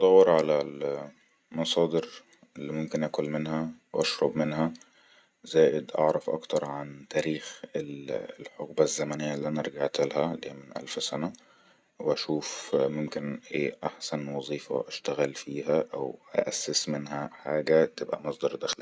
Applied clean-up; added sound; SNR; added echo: none; none; none; none.